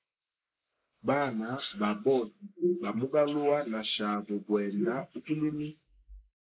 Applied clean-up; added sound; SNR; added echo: neural mask model Resemble Enhance denoiser.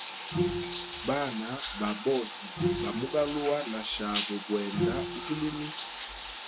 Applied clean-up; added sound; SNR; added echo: none; Bathtub (filling or washing) + Bowed string instrument; 1 dB; none.